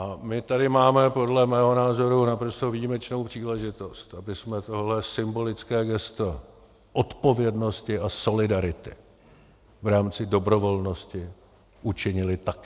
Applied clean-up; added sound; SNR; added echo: none; none; none; none.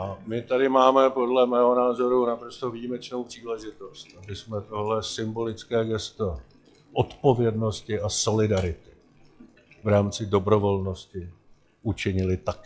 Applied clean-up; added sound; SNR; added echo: classical method log-MMSE.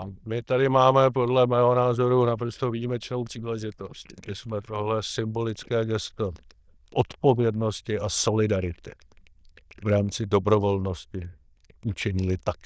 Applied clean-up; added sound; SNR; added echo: neural diffusion model UNIVERSE++.